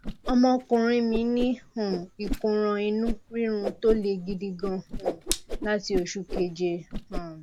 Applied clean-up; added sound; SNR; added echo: none; Whoosh, swoosh, swish; 8 dB; none.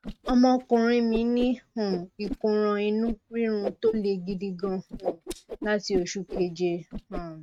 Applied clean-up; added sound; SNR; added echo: neural mask model RNNoise.